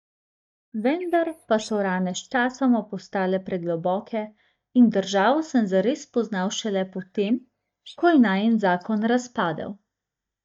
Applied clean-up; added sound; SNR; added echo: neural mask model DeepFilterNet 3.